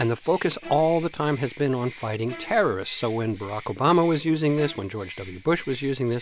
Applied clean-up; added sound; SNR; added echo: none; Bird + Bowed string instrument; 20 dB; none.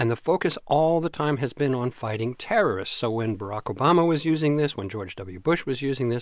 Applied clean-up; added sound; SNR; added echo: none; none; none; none.